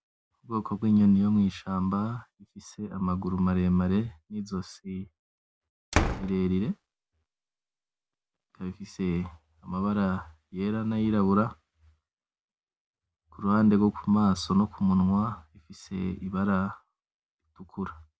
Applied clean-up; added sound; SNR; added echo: none; Slam; 6 dB; none.